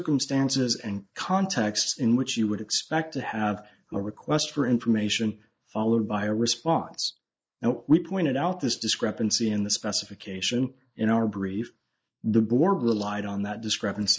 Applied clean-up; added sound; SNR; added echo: neural mask model Resemble Enhance denoiser.